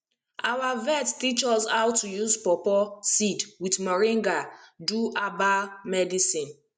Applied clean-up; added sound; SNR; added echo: none; none; none; none.